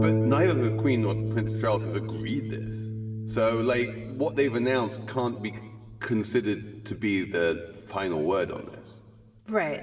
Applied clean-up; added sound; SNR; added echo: none; Harp; 4 dB; reverberation time 1.6 s.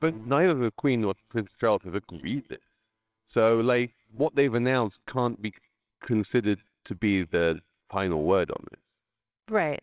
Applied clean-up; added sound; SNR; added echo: neural separator model SepFormer WHAMR!.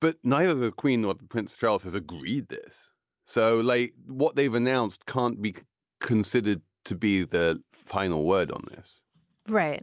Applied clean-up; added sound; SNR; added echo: none; none; none; none.